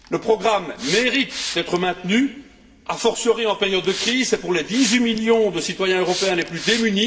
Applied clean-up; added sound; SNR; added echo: none; Hiss; 13 dB; reverberation time 2.0 s.